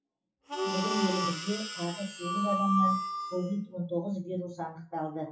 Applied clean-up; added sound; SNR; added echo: classical method WPE with log-MMSE.